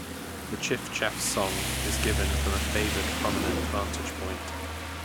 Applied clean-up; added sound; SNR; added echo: none; Rain; -3 dB; none.